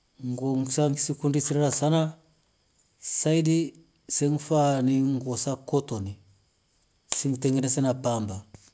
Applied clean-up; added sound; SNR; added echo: none; none; none; none.